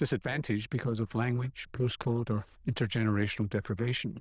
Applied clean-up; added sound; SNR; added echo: neural diffusion model UNIVERSE++.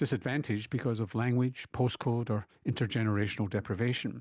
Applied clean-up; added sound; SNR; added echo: none; none; none; none.